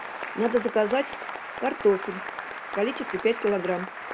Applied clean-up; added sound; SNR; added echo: none; Applause / Cheering; 8 dB; none.